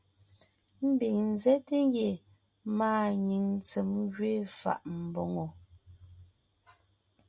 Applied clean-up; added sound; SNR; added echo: none; none; none; none.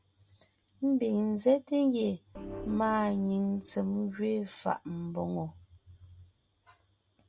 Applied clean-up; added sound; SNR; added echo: none; Organ; 14 dB; none.